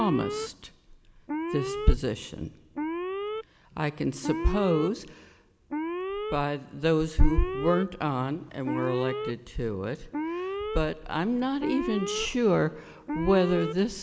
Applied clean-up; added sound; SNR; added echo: none; Alarm; 7 dB; none.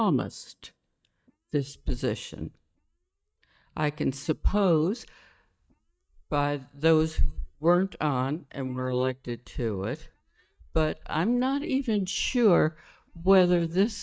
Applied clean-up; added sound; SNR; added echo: neural mask model DeepFilterNet 3.